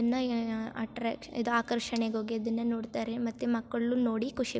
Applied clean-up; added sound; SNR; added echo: none; none; none; none.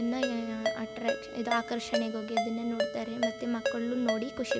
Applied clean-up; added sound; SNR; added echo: none; Ringtone; 1 dB; none.